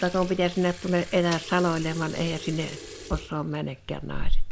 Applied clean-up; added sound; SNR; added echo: none; Sink (filling or washing) / Water tap, faucet; 2 dB; none.